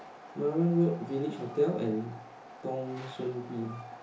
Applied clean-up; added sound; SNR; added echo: none; Train; 15 dB; reverberation time 0.6 s.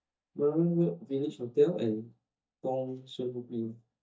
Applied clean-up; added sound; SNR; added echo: neural mask model DeepFilterNet 3.